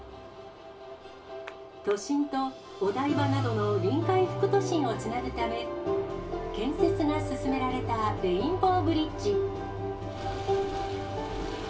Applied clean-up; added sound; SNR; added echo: none; Clapping; 20 dB; reverberation time 0.2 s.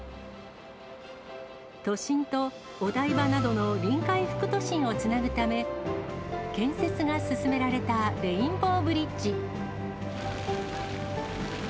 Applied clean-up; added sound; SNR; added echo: none; none; none; none.